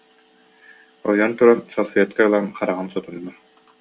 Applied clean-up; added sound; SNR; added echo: none; none; none; none.